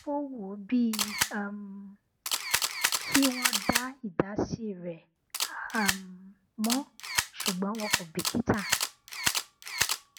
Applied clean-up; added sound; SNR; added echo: none; Camera; 0 dB; none.